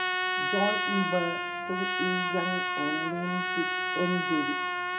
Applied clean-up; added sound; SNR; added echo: none; Trumpet; -2 dB; reverberation time 2.7 s.